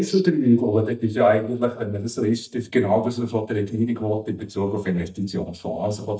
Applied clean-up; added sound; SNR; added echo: neural mask model DeepFilterNet 3.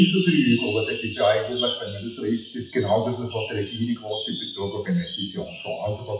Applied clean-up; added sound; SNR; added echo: classical method WPE with log-MMSE.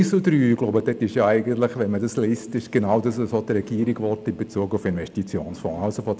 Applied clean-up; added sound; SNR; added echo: none; none; none; none.